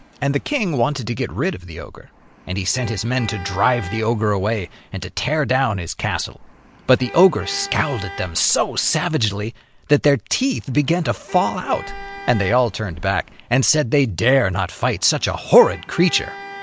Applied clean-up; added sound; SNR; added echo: none; Traffic noise, roadway noise / Vehicle horn, car horn, honking; 18 dB; none.